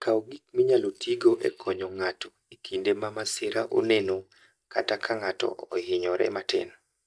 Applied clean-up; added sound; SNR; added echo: neural mask model DeepFilterNet 3.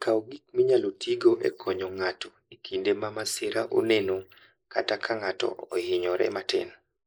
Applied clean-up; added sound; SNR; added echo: neural mask model Resemble Enhance denoiser.